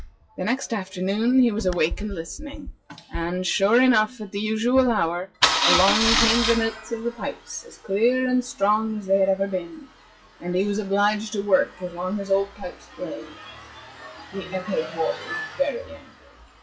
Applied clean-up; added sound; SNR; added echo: classical method WPE with log-MMSE.